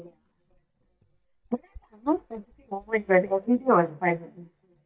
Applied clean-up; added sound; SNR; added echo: neural mask model DeepFilterNet 3.